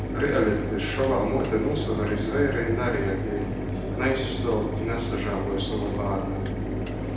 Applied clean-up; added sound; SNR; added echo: none; Mechanisms; 1 dB; reverberation time 0.9 s.